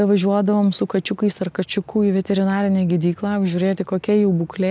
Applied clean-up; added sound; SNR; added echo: none; none; none; none.